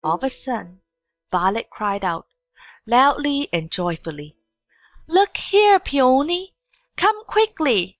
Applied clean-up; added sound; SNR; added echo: neural mask model DeepFilterNet 3.